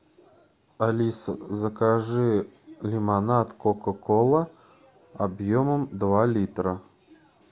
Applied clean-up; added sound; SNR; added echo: none; none; none; none.